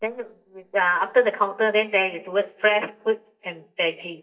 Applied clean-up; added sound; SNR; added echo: neural mask model DeepFilterNet 3.